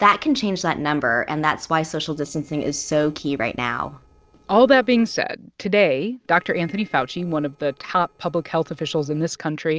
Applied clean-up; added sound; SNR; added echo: neural separator model SepFormer DNS4.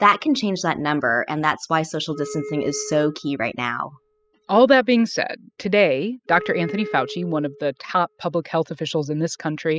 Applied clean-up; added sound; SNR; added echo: classical method spectral subtraction.